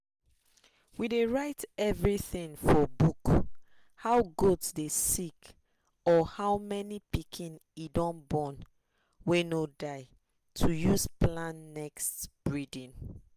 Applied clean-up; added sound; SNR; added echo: none; none; none; none.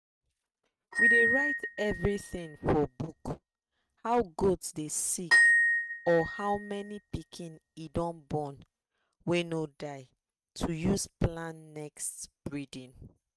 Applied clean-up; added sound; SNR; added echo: neural mask model RNNoise.